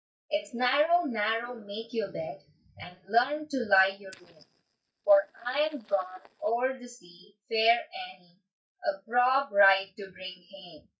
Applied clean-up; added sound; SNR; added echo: neural mask model DeepFilterNet 3.